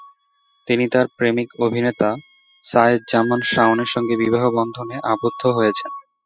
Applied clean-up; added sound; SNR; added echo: classical method spectral subtraction.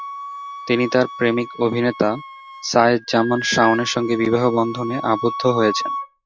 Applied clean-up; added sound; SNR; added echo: none; Wind instrument, woodwind instrument; 10 dB; none.